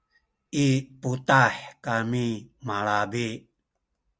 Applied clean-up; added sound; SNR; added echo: none; none; none; none.